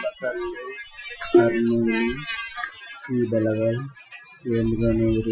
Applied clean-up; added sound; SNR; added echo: classical method Wiener filter.